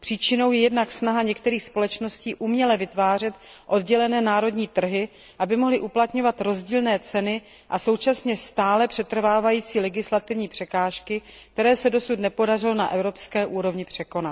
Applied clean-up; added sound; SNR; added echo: none; none; none; none.